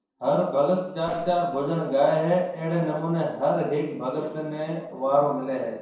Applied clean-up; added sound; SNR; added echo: neural separator model SepFormer DNS4.